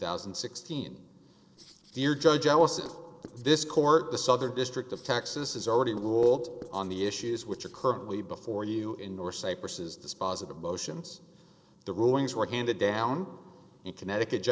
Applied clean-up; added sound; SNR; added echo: neural separator model SepFormer DNS4.